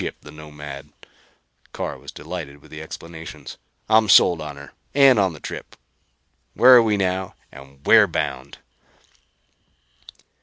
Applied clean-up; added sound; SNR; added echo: none; none; none; none.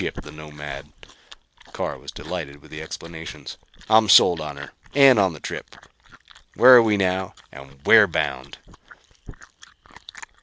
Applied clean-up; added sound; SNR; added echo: none; Chewing, mastication; 20 dB; none.